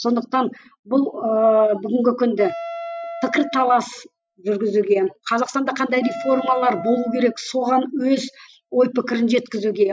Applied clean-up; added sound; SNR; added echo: classical method Wiener filter.